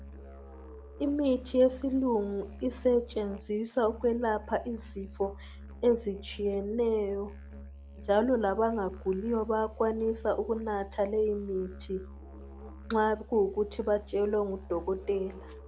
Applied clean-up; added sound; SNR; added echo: none; Musical instrument; 16 dB; none.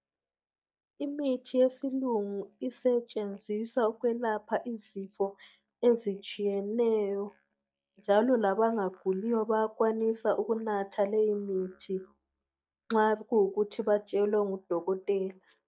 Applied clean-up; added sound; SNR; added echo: neural mask model DeepFilterNet 3.